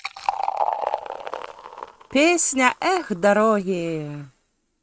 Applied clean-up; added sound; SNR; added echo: neural mask model RNNoise.